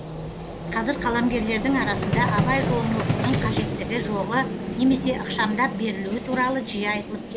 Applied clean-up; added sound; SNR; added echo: none; Vehicle; 2 dB; none.